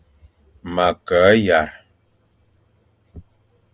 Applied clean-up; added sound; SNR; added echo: none; none; none; none.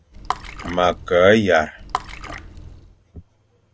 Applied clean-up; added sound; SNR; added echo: none; Water / Splash, splatter; 12 dB; none.